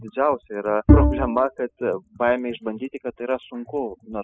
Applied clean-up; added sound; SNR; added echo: classical method spectral subtraction.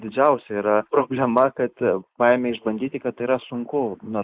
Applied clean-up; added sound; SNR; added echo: neural mask model Resemble Enhance denoiser.